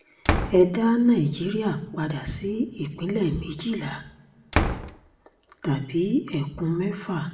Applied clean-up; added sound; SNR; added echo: none; Slam; 7 dB; reverberation time 0.6 s.